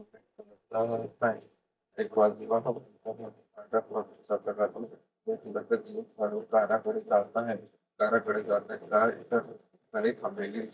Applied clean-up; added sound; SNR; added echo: neural mask model DeepFilterNet 3.